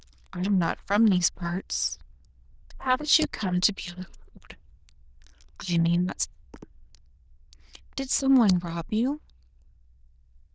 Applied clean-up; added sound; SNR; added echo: neural diffusion model UNIVERSE++.